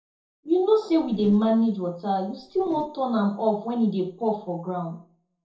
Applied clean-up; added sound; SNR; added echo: neural separator model SepFormer DNS4.